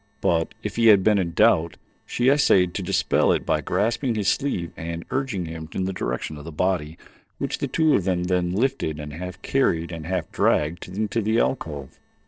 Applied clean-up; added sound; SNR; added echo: neural separator model SepFormer DNS4.